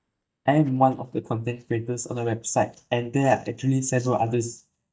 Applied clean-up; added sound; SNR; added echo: neural mask model DeepFilterNet 3.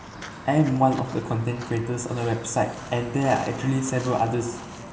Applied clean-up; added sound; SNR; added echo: none; Walk, footsteps; 14 dB; reverberation time 1.6 s.